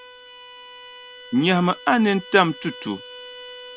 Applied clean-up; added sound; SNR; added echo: none; Bowed string instrument; 17 dB; none.